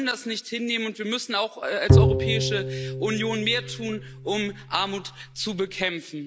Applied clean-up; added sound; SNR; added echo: none; Bowed string instrument; -3 dB; none.